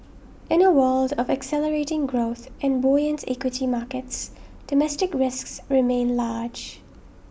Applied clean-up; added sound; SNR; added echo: none; none; none; none.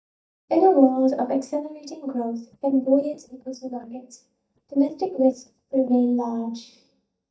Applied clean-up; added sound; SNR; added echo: neural mask model DeepFilterNet 3.